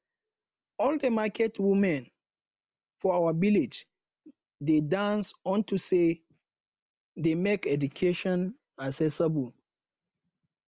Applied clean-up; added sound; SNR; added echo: none; none; none; none.